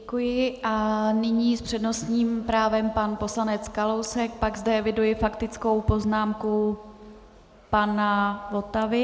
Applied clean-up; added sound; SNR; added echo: none; none; none; none.